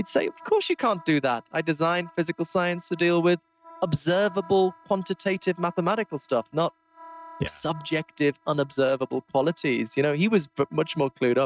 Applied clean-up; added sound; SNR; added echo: neural mask model RNNoise.